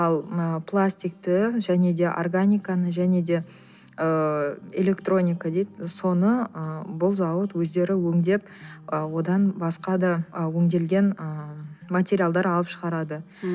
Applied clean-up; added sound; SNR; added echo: none; none; none; none.